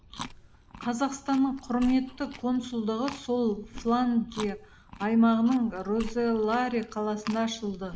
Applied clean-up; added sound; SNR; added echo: none; Chewing, mastication; 16 dB; none.